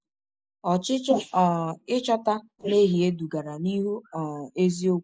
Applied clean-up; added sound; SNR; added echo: neural mask model Resemble Enhance denoiser.